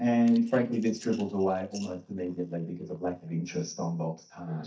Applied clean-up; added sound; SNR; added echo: neural mask model DeepFilterNet 3.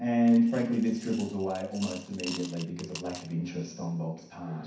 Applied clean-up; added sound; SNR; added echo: none; Coin (dropping) / Glass; 17 dB; reverberation time 0.6 s.